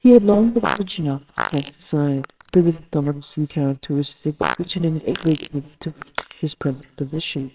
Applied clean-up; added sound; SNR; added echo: neural separator model SepFormer WHAMR!.